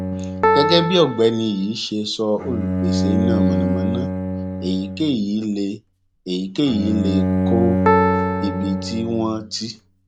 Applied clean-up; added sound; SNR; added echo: none; Bowed string instrument + Piano; -1 dB; none.